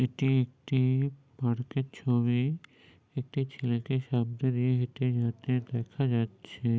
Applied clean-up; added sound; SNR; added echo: none; none; none; none.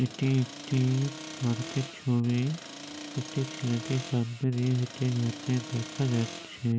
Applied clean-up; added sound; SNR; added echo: none; Accelerating, revving, vroom; 12 dB; none.